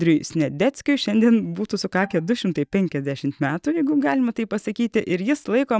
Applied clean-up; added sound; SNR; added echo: neural mask model DeepFilterNet 3.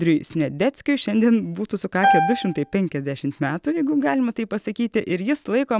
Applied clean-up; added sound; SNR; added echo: none; Piano; 1 dB; none.